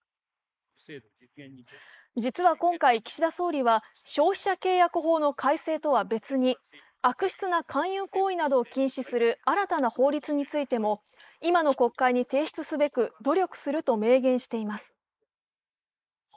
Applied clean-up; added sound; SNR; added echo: neural mask model Resemble Enhance denoiser.